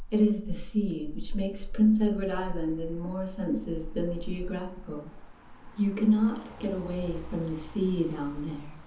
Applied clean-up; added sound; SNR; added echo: none; Motor vehicle (road); 8 dB; reverberation time 0.7 s.